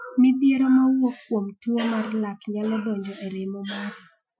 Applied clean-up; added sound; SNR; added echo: classical method Wiener filter.